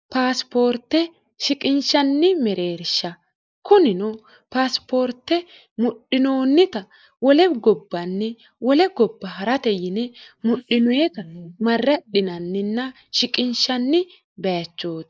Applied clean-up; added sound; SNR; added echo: neural mask model Resemble Enhance denoiser.